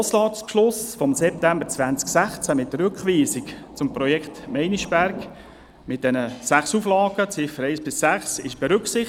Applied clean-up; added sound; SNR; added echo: none; Thunder; 19 dB; none.